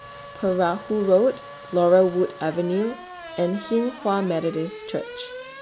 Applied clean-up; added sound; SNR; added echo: none; Race car, auto racing / Accelerating, revving, vroom; 15 dB; none.